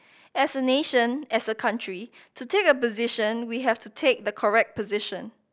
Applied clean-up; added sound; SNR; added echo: none; none; none; none.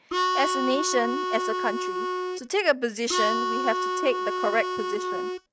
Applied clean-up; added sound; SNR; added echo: neural mask model RNNoise.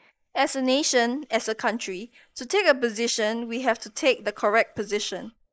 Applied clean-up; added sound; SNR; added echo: neural mask model Resemble Enhance denoiser.